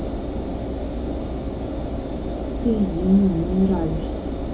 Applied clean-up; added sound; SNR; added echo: none; Engine; 2 dB; reverberation time 0.3 s.